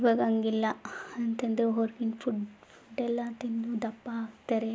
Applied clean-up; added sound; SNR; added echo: none; none; none; none.